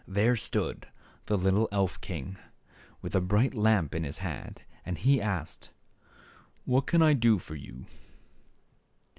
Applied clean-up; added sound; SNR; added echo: none; none; none; none.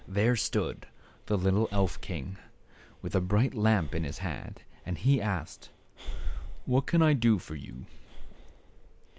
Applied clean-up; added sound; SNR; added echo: none; Breathing; 8 dB; none.